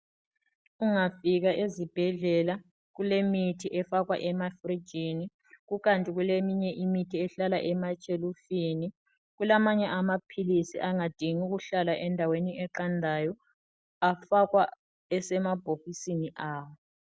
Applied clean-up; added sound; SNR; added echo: none; none; none; none.